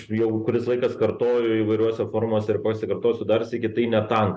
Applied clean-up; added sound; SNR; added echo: none; none; none; none.